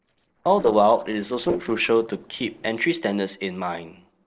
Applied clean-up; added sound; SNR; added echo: neural separator model SepFormer DNS4.